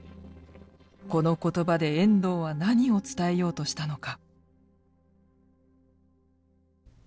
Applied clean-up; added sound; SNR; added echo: neural separator model SepFormer DNS4.